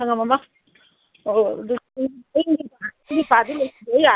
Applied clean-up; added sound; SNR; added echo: none; Gasp; 19 dB; none.